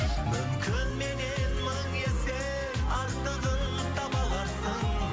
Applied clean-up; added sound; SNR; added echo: none; none; none; none.